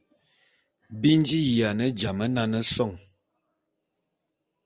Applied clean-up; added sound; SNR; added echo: none; none; none; none.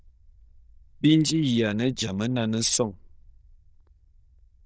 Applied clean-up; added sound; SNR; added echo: neural diffusion model UNIVERSE++.